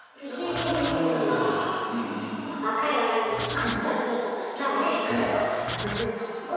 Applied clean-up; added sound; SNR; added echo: none; Writing; 9 dB; reverberation time 1.9 s.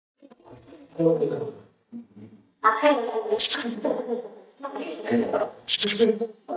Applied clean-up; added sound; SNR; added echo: neural mask model DeepFilterNet 3.